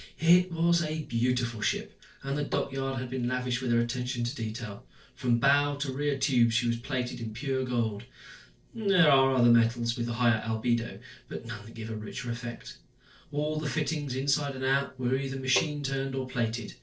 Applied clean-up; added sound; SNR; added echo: neural separator model SepFormer DNS4.